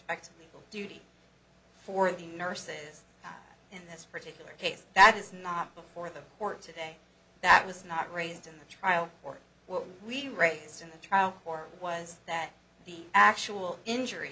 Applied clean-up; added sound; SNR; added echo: none; none; none; none.